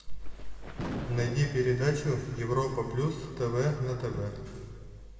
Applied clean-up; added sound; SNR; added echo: none; Thunder; 12 dB; reverberation time 2.1 s.